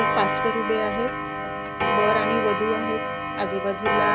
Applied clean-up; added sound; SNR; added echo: none; Clock; -2 dB; none.